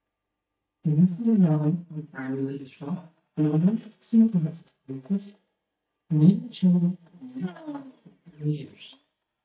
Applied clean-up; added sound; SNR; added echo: neural mask model DeepFilterNet 3.